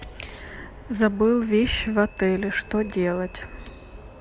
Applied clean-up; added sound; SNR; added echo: none; Bell; 17 dB; none.